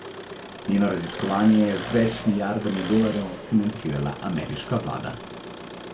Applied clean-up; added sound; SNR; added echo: none; Engine; 11 dB; none.